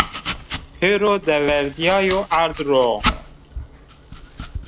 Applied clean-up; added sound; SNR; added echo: none; Domestic sounds, home sounds; 7 dB; none.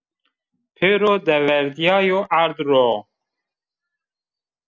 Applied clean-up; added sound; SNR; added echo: none; none; none; none.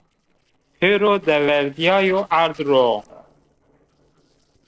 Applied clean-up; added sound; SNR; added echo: neural separator model SepFormer DNS4.